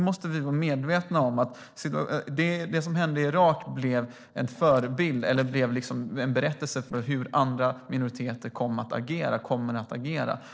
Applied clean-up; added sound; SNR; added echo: neural separator model SepFormer DNS4.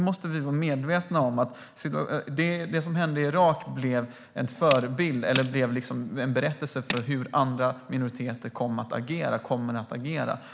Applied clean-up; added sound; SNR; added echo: none; Tools; 10 dB; none.